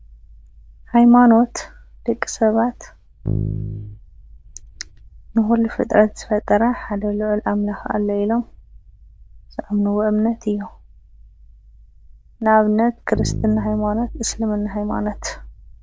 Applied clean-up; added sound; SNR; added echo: neural diffusion model UNIVERSE++.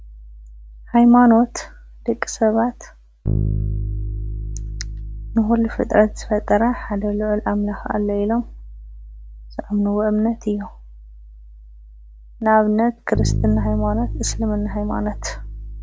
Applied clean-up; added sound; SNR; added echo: none; Bass guitar; 7 dB; none.